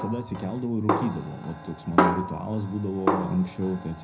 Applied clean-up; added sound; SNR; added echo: none; Snare drum; 0 dB; reverberation time 0.3 s.